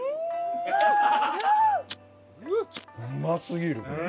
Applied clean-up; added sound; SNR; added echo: none; Fire; 14 dB; none.